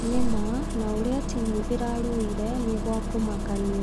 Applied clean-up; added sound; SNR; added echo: none; Engine starting; 3 dB; none.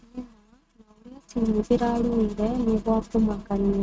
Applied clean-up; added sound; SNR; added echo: neural mask model RNNoise.